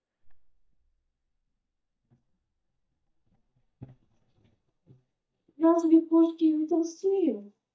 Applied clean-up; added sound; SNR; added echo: neural mask model DeepFilterNet 3.